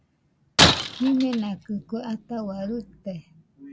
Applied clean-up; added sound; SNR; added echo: none; Shatter; -4 dB; none.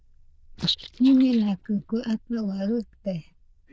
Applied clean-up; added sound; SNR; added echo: neural diffusion model UNIVERSE++.